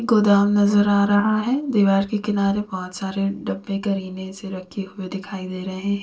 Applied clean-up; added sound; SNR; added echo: neural separator model SepFormer DNS4.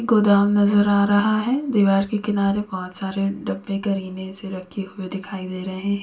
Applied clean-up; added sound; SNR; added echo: none; Chirp, tweet; 17 dB; reverberation time 0.2 s.